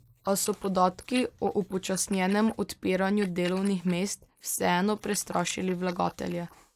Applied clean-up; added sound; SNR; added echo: neural mask model Resemble Enhance denoiser.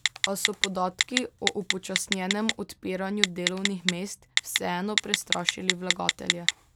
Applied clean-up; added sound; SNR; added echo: none; Telephone; -2 dB; none.